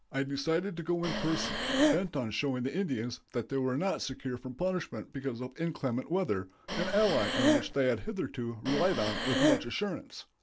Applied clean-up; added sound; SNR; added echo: none; Breathing; -2 dB; none.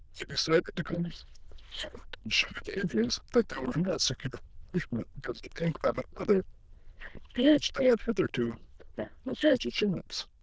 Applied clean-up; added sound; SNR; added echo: neural diffusion model UNIVERSE++.